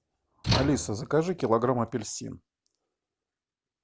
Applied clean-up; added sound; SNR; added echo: none; Slam / Tools; 2 dB; none.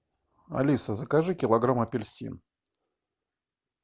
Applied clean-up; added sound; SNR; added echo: none; none; none; none.